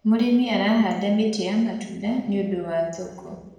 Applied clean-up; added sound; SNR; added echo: none; none; none; reverberation time 1.0 s.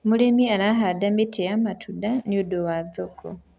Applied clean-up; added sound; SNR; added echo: none; none; none; none.